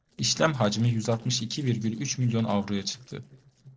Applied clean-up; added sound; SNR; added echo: neural separator model SepFormer DNS4.